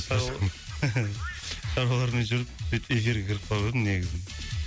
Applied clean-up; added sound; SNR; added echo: none; none; none; none.